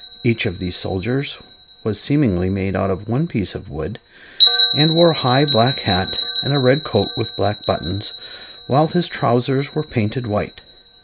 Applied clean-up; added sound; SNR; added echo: none; Bell; 4 dB; none.